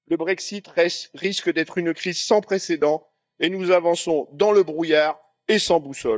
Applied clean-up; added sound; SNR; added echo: neural mask model DeepFilterNet 3.